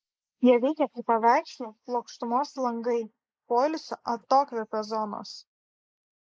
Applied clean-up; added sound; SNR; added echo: neural mask model Resemble Enhance denoiser.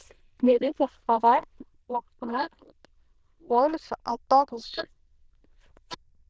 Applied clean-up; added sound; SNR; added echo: neural diffusion model UNIVERSE++.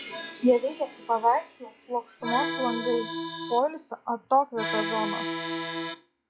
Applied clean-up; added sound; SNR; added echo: classical method log-MMSE.